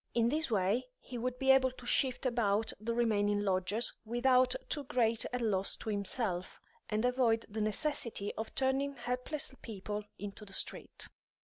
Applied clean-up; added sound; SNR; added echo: none; none; none; none.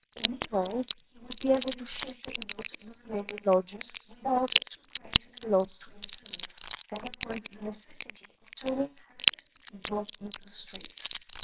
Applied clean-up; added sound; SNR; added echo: neural separator model SepFormer WHAMR!.